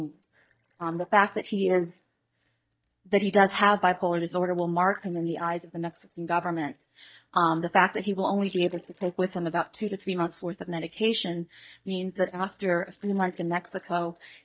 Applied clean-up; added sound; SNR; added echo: neural mask model DeepFilterNet 3.